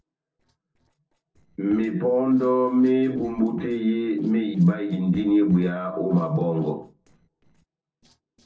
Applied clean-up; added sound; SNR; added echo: neural separator model SepFormer DNS4.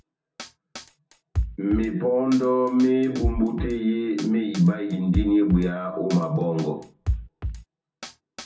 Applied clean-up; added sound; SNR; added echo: none; Drum kit; 8 dB; reverberation time 0.3 s.